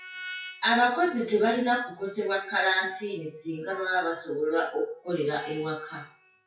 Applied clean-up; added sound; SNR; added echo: classical method WPE with log-MMSE.